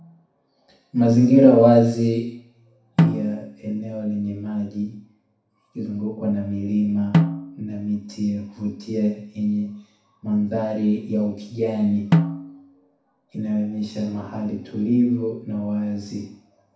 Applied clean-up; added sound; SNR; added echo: none; Snare drum; 2 dB; reverberation time 0.6 s.